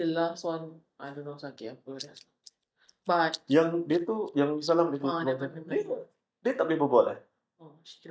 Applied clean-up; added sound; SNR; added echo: neural mask model DeepFilterNet 3.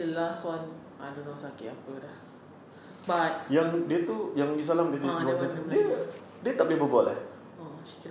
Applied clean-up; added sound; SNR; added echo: none; none; none; none.